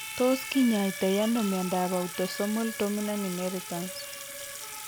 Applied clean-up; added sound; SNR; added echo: none; Sink (filling or washing) / Water tap, faucet + Siren; 10 dB; none.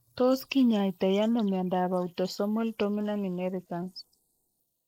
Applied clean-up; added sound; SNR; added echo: neural mask model Resemble Enhance denoiser.